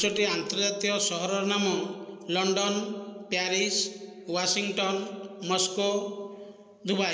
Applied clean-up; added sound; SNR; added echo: neural mask model Resemble Enhance denoiser.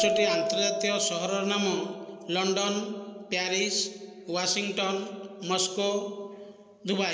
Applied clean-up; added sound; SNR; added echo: none; Keyboard (musical); 7 dB; none.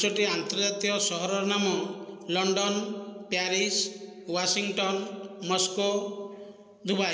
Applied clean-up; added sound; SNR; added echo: none; none; none; none.